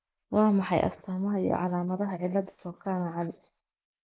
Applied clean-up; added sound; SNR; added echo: neural mask model Resemble Enhance denoiser.